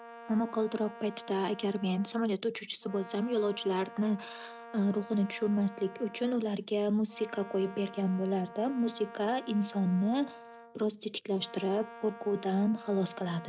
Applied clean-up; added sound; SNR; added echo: none; Brass instrument; 17 dB; none.